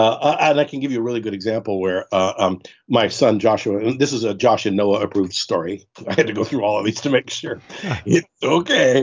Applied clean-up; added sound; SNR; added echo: none; none; none; none.